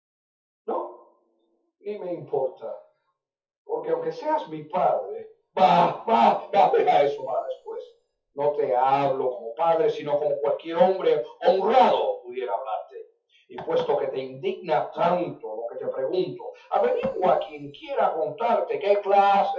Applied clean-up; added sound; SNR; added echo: classical method WPE with log-MMSE.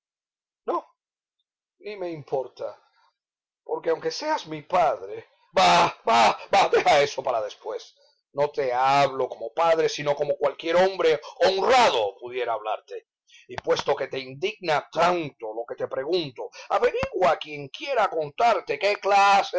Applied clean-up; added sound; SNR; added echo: none; none; none; none.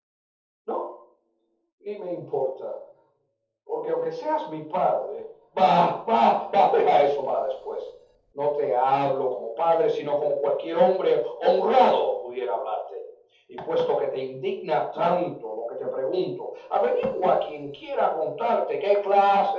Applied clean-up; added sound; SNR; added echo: neural separator model SepFormer DNS4.